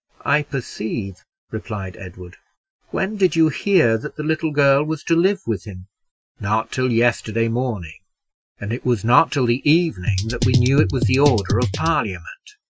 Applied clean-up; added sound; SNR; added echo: classical method Wiener filter.